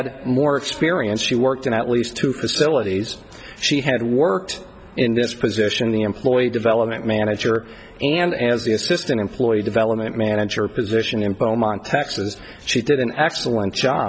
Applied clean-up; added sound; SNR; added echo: none; none; none; none.